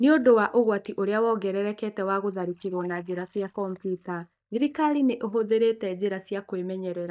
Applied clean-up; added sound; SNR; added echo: neural mask model DeepFilterNet 3.